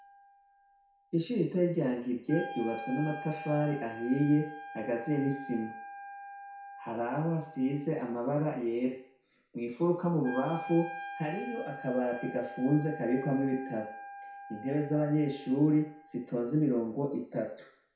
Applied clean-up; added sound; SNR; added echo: none; Wind instrument, woodwind instrument; 14 dB; reverberation time 0.6 s.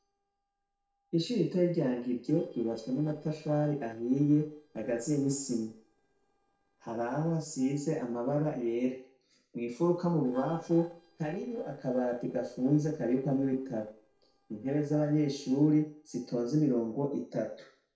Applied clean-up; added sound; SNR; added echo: neural separator model SepFormer DNS4.